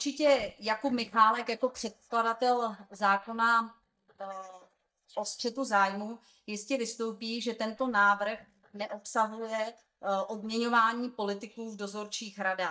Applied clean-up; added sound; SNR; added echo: neural mask model DeepFilterNet 3.